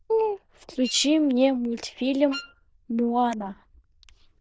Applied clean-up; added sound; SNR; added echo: neural diffusion model UNIVERSE++.